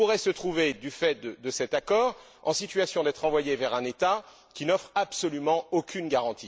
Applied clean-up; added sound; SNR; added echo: none; none; none; none.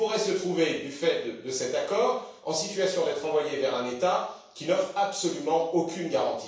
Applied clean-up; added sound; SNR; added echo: none; none; none; reverberation time 0.7 s.